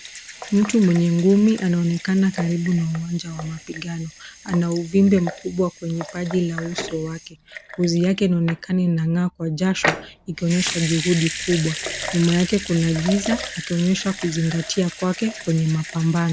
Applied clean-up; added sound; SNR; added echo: none; Sink (filling or washing) / Water tap, faucet / Liquid; 12 dB; none.